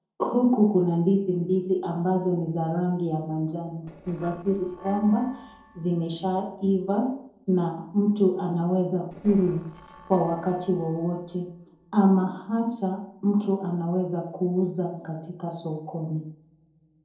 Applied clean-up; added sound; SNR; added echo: neural separator model SepFormer DNS4.